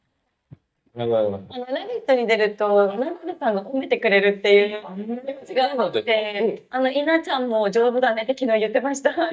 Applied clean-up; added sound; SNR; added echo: neural mask model DeepFilterNet 3.